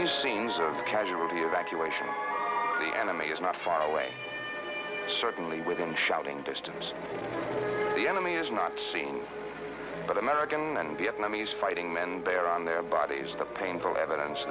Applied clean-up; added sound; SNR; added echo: none; none; none; none.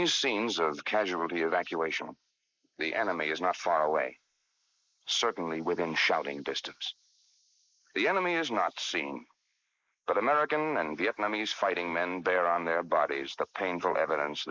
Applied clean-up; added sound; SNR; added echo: neural mask model Resemble Enhance denoiser.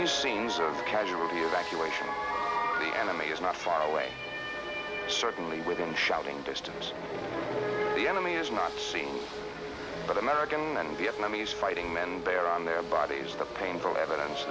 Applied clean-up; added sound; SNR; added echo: none; Ocean / Boat, Water vehicle; 17 dB; none.